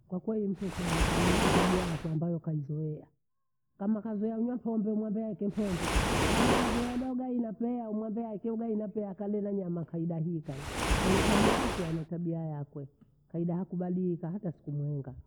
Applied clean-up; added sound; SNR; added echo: none; Waves, surf; 1 dB; none.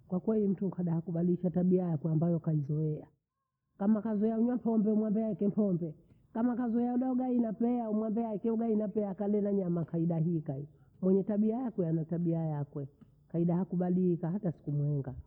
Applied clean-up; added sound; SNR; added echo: none; none; none; none.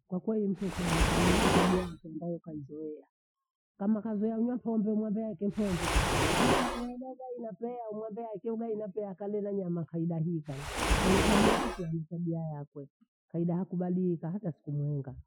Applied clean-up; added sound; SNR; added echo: classical method Wiener filter.